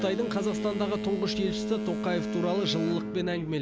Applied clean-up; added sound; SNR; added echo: none; Boat, Water vehicle; 2 dB; none.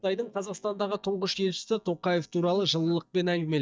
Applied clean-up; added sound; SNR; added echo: neural mask model DeepFilterNet 3.